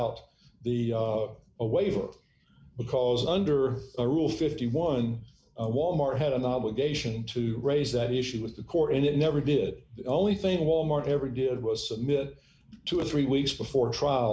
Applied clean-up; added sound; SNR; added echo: none; none; none; none.